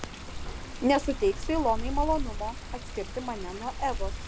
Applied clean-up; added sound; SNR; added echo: none; Water; 3 dB; none.